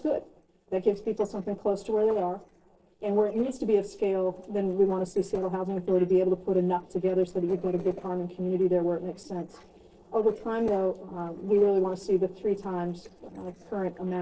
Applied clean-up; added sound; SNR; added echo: neural separator model SepFormer DNS4.